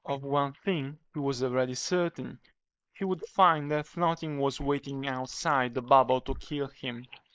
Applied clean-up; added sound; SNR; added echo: neural mask model Resemble Enhance denoiser.